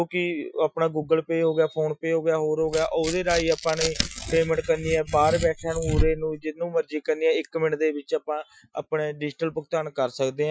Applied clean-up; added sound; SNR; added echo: classical method Wiener filter.